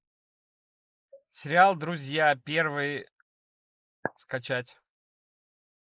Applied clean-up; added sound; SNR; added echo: neural mask model Resemble Enhance denoiser.